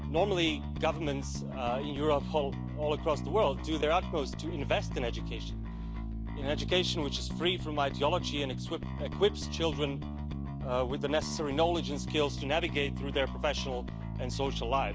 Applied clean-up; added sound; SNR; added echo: none; Bass guitar; 4 dB; none.